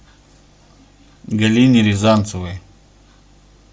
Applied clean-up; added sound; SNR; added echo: none; none; none; none.